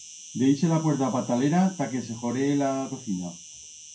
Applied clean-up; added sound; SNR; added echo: none; Insect; 18 dB; reverberation time 0.3 s.